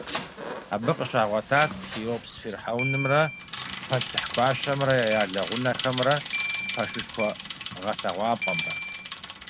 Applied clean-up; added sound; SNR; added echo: none; Bicycle + Keyboard (musical); 5 dB; none.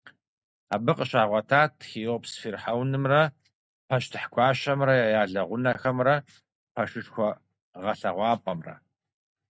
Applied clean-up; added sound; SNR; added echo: none; none; none; none.